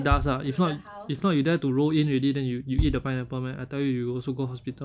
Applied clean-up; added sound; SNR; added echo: none; Bass drum; 8 dB; none.